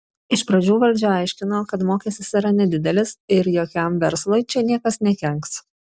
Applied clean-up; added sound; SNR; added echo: none; none; none; none.